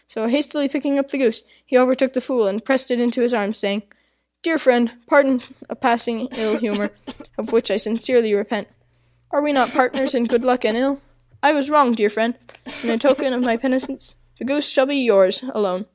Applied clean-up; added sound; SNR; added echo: none; Cough; 16 dB; none.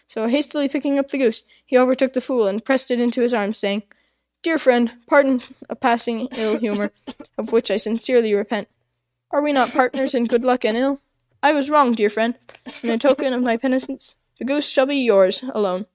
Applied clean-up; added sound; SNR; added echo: neural mask model RNNoise.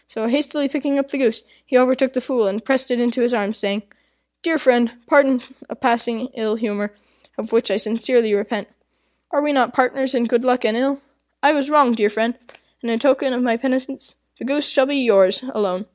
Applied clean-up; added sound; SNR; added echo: none; none; none; none.